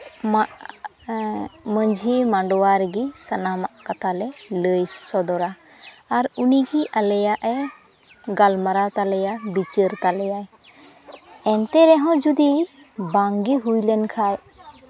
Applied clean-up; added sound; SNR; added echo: none; none; none; none.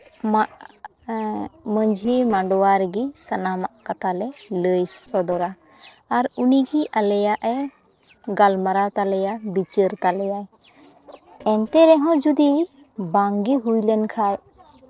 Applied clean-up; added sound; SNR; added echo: neural separator model SepFormer DNS4.